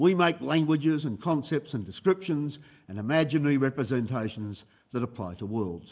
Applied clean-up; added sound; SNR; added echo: neural mask model Resemble Enhance denoiser.